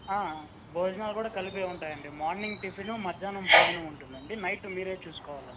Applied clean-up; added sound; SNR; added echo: none; Sneeze; -3 dB; none.